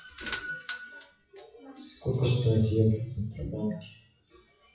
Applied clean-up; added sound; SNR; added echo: classical method WPE with log-MMSE.